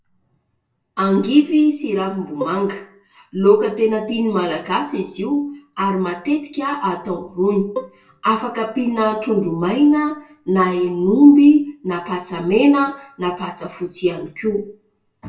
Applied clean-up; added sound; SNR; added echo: none; Bowed string instrument; 13 dB; reverberation time 0.2 s.